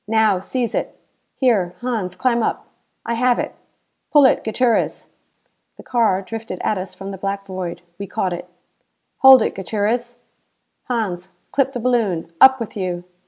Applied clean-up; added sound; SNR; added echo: none; none; none; none.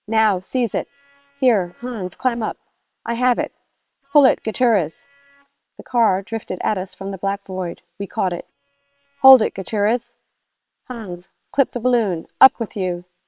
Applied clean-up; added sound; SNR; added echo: neural separator model SepFormer WHAM!.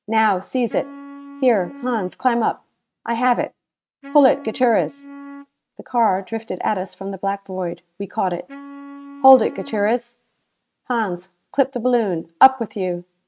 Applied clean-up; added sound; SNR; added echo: neural mask model RNNoise.